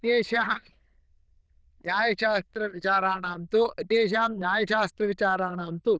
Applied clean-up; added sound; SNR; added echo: neural diffusion model UNIVERSE++.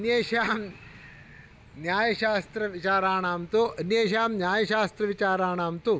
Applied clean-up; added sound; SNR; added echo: none; none; none; none.